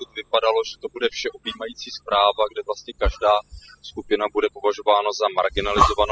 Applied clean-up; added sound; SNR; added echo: classical method spectral subtraction.